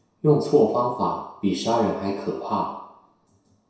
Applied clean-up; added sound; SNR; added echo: none; none; none; reverberation time 0.7 s.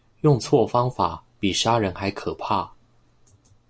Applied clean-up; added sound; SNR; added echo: none; none; none; none.